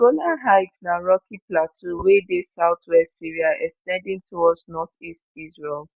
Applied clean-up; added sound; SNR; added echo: none; none; none; none.